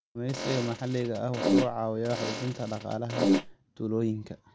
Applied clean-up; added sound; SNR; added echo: none; Fart; -2 dB; none.